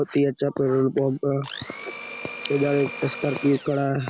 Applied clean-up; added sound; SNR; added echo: none; Domestic sounds, home sounds; 10 dB; none.